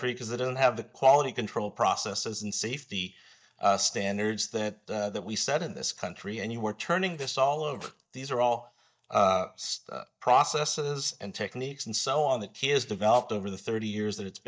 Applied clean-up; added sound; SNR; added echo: neural mask model DeepFilterNet 3.